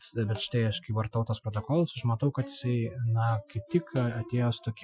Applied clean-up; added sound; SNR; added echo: classical method Wiener filter.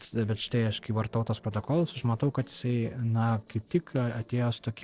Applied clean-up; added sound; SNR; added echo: neural separator model SepFormer DNS4.